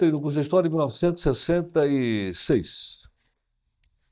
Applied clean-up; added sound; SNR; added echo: neural mask model DeepFilterNet 3.